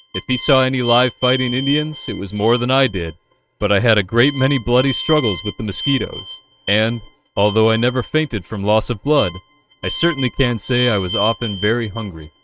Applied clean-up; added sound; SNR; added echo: neural mask model RNNoise.